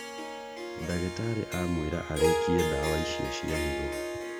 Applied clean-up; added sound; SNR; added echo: none; Harp; -1 dB; none.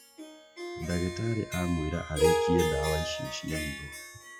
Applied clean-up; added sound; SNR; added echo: classical method log-MMSE.